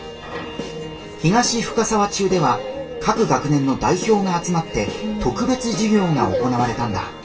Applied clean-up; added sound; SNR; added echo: none; none; none; reverberation time 0.2 s.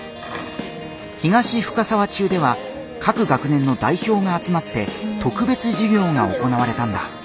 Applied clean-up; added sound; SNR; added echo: none; none; none; none.